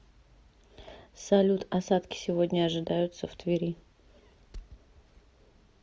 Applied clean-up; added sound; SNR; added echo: none; none; none; none.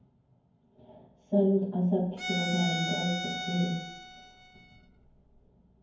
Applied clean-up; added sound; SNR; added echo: none; Bowed string instrument; 5 dB; reverberation time 0.9 s.